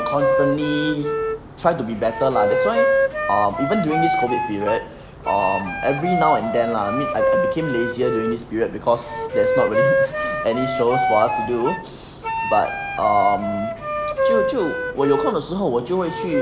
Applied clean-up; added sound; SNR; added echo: none; Wind instrument, woodwind instrument; 0 dB; none.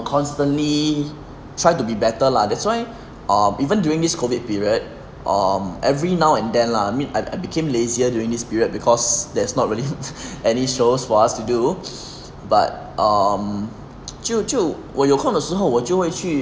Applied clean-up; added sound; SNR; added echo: none; none; none; none.